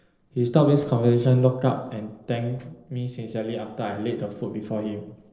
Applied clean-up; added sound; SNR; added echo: neural separator model SepFormer DNS4.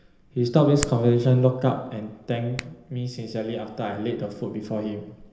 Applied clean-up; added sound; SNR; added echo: none; Hands; 17 dB; reverberation time 0.8 s.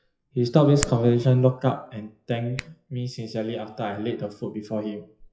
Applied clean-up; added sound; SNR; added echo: classical method WPE with log-MMSE.